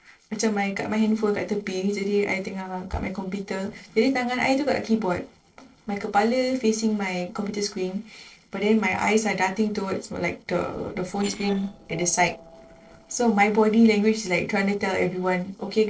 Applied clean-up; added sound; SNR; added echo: neural separator model SepFormer DNS4.